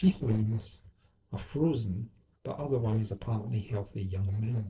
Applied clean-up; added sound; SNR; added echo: neural separator model SepFormer DNS4.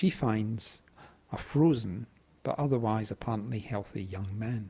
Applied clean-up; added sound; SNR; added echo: none; none; none; none.